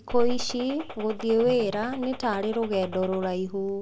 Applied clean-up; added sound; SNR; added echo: none; Gunshot, gunfire; 16 dB; none.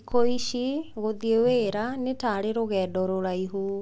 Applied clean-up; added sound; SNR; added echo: none; none; none; none.